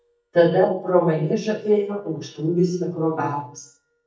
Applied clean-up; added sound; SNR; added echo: neural mask model DeepFilterNet 3.